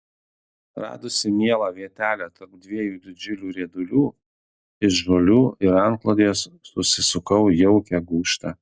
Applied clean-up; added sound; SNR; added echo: none; none; none; none.